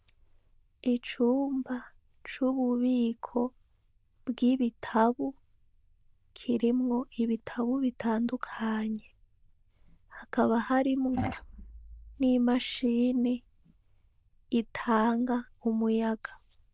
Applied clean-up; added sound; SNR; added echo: neural diffusion model UNIVERSE++.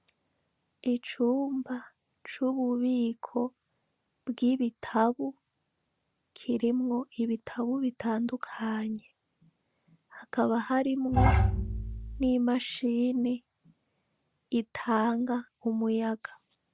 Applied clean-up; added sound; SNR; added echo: none; Bowed string instrument; -5 dB; none.